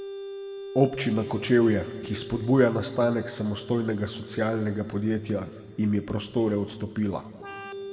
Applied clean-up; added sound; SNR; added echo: none; Organ; 15 dB; reverberation time 2.2 s.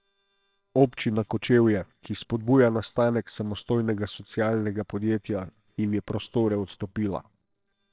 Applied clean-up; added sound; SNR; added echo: neural separator model SepFormer WHAMR!.